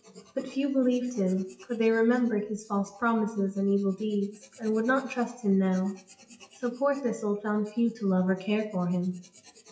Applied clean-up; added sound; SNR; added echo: classical method WPE with log-MMSE.